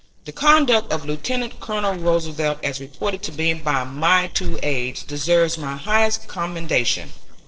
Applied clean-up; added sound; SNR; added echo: neural separator model SepFormer DNS4.